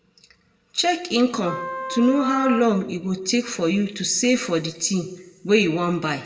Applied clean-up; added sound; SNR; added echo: none; Wind instrument, woodwind instrument; 8 dB; reverberation time 0.7 s.